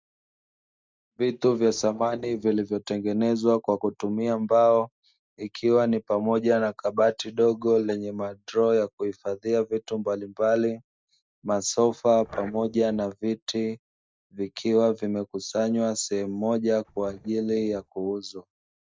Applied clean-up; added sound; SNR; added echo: neural mask model DeepFilterNet 3.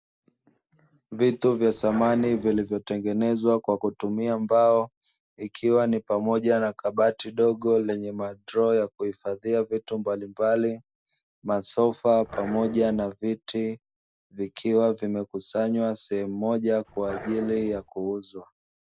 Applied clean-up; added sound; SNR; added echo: none; Growling; 14 dB; none.